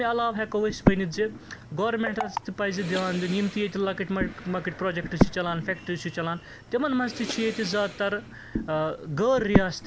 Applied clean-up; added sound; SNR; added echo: none; Breathing; 4 dB; none.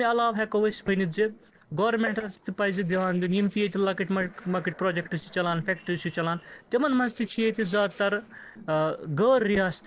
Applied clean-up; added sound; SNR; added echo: neural separator model SepFormer DNS4.